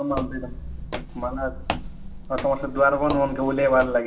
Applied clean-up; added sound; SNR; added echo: none; Walk, footsteps; 8 dB; reverberation time 0.6 s.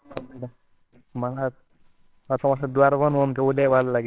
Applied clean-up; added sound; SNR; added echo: neural separator model SepFormer WHAMR!.